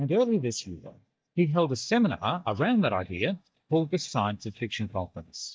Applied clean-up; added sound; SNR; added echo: neural mask model DeepFilterNet 3.